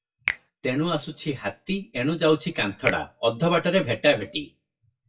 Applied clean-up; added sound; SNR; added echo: classical method WPE with log-MMSE.